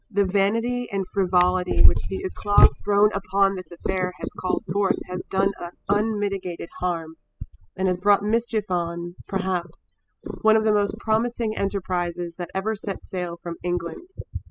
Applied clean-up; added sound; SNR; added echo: classical method spectral subtraction.